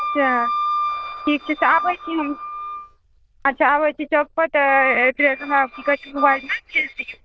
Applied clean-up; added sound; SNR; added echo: neural diffusion model UNIVERSE++.